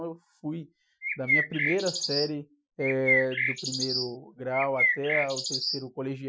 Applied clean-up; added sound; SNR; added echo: classical method Wiener filter.